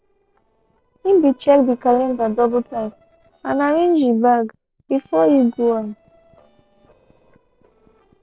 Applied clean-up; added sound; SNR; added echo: neural separator model SepFormer DNS4.